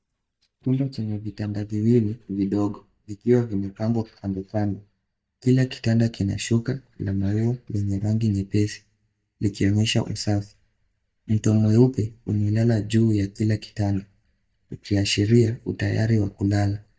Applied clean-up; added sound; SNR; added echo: neural mask model DeepFilterNet 3.